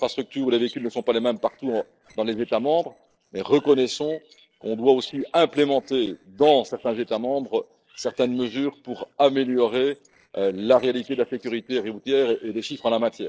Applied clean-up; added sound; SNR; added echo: neural separator model SepFormer DNS4.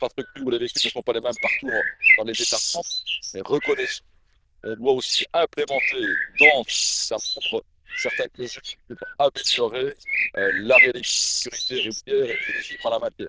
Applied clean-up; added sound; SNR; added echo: neural diffusion model UNIVERSE++.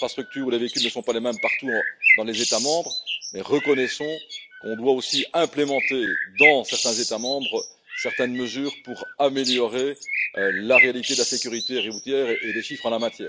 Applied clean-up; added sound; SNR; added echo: none; Bird; 1 dB; none.